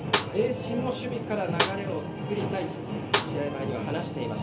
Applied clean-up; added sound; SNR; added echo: none; Snare drum; 4 dB; reverberation time 0.3 s.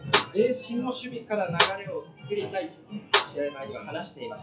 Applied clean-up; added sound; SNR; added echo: classical method WPE with log-MMSE.